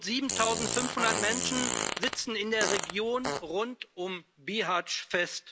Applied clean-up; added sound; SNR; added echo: none; Fart; 1 dB; none.